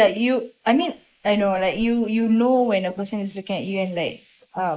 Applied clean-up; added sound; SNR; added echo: neural mask model Resemble Enhance denoiser.